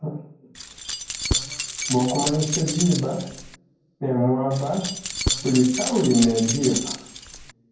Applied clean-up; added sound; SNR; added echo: none; Keys jangling; 5 dB; reverberation time 0.9 s.